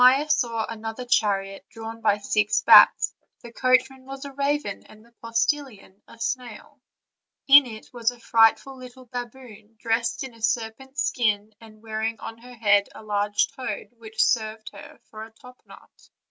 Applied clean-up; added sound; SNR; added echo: none; none; none; none.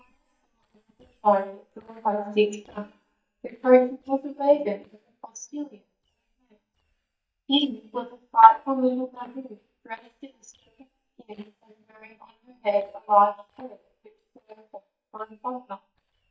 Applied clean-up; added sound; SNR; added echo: neural mask model DeepFilterNet 3.